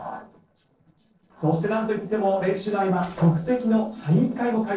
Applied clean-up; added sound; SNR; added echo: neural separator model SepFormer DNS4.